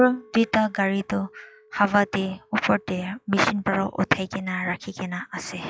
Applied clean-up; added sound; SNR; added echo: classical method log-MMSE.